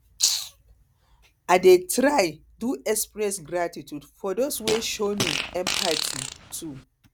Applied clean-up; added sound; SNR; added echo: none; Fart; 5 dB; none.